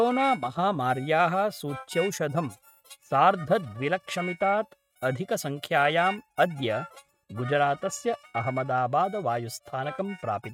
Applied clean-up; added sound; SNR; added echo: neural mask model RNNoise.